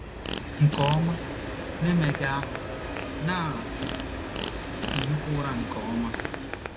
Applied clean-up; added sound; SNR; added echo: none; Fart + Train; 3 dB; none.